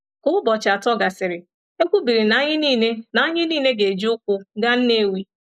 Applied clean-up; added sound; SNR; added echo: neural mask model Resemble Enhance denoiser.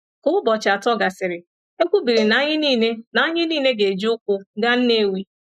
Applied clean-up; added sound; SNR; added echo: classical method Wiener filter.